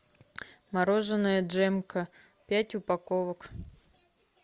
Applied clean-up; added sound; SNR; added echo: none; none; none; none.